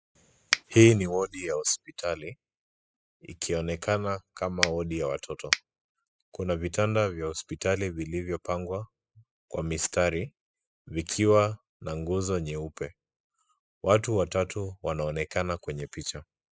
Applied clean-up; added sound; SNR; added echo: classical method spectral subtraction.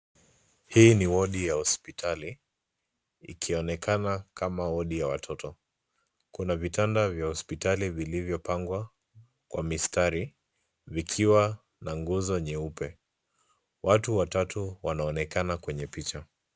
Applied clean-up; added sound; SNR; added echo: none; none; none; none.